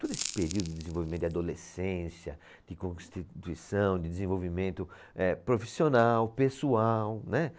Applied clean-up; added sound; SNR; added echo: none; Crackle; 13 dB; none.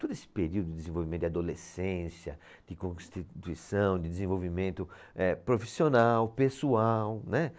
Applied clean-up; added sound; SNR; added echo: none; none; none; none.